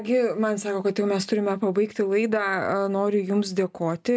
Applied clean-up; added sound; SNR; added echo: none; none; none; none.